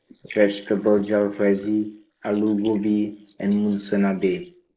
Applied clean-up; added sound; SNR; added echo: neural mask model Resemble Enhance denoiser.